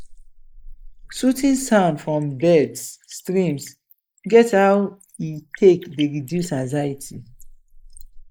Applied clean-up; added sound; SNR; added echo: neural mask model Resemble Enhance denoiser.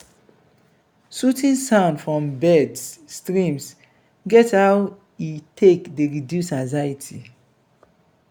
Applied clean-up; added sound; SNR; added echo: none; none; none; none.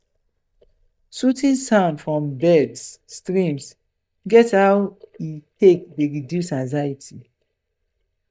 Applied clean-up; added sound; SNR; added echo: neural mask model DeepFilterNet 3.